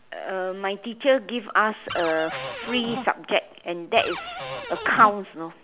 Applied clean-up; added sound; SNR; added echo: none; Cupboard open or close; 8 dB; none.